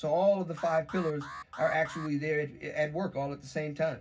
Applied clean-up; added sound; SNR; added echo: none; Alarm; 14 dB; reverberation time 0.4 s.